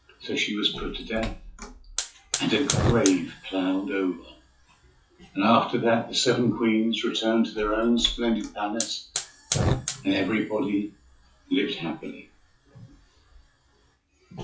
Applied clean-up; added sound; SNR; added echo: classical method WPE with log-MMSE.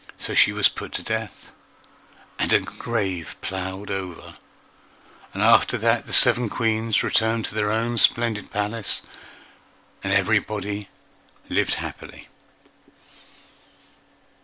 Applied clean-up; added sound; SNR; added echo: none; none; none; none.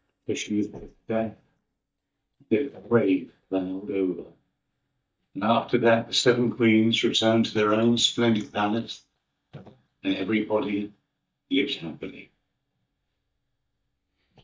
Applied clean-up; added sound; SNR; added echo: neural mask model DeepFilterNet 3.